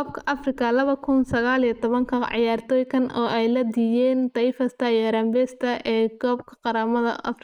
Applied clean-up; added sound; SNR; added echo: neural mask model Resemble Enhance denoiser.